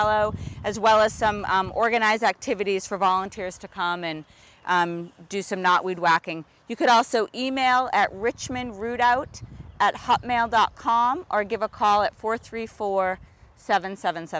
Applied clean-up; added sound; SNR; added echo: none; none; none; none.